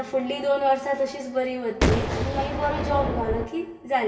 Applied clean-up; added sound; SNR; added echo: none; Boom; 0 dB; reverberation time 0.2 s.